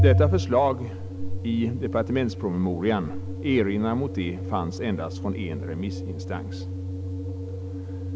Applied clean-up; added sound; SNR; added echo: none; Organ; 1 dB; none.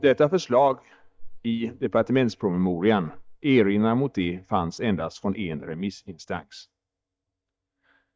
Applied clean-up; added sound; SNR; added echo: neural mask model DeepFilterNet 3.